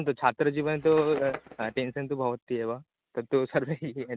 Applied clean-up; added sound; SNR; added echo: neural mask model RNNoise.